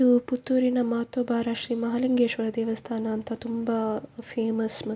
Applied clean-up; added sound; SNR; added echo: none; none; none; none.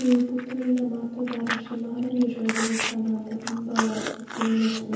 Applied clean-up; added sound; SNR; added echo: none; Chewing, mastication; 8 dB; reverberation time 1.0 s.